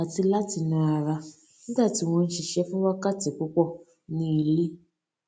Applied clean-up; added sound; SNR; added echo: none; none; none; none.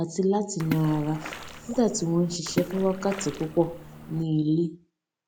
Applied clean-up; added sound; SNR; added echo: none; Splash, splatter; 11 dB; none.